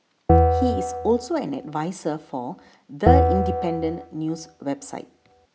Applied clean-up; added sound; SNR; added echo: none; Bell; -4 dB; none.